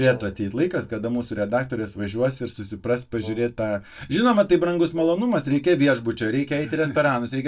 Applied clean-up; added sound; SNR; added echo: neural mask model DeepFilterNet 3.